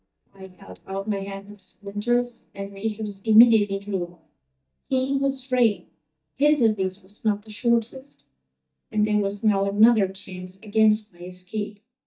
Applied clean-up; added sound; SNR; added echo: neural mask model DeepFilterNet 3.